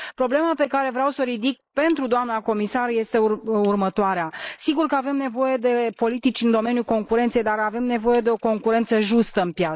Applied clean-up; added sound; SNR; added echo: neural mask model Resemble Enhance denoiser.